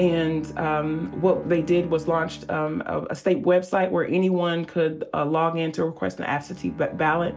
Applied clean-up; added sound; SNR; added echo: none; Bowed string instrument; 19 dB; none.